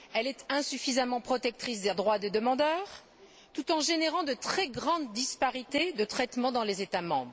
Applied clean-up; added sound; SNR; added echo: none; none; none; none.